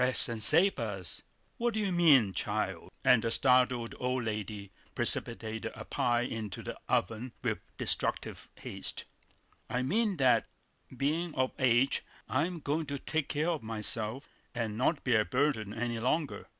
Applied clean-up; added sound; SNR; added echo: none; none; none; none.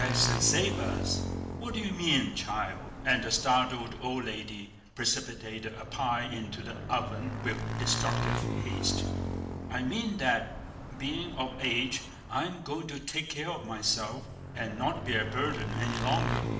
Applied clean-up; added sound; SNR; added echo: none; Motorcycle / Engine; 3 dB; reverberation time 0.7 s.